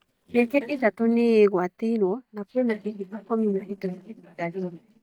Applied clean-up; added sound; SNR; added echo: neural mask model DeepFilterNet 3.